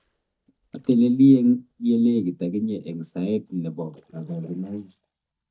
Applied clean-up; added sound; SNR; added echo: neural mask model DeepFilterNet 3.